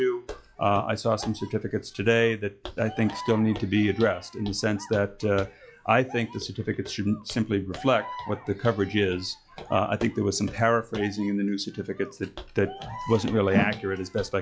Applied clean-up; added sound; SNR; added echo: classical method log-MMSE.